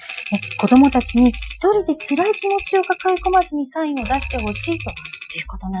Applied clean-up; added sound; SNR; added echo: classical method Wiener filter.